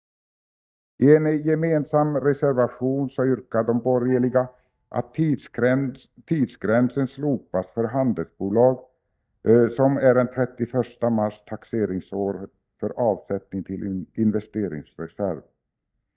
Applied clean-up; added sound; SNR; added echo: neural mask model DeepFilterNet 3.